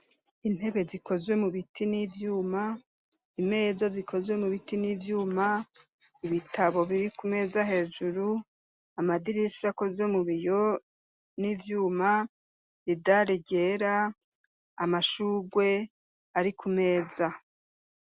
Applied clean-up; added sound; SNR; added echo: none; none; none; none.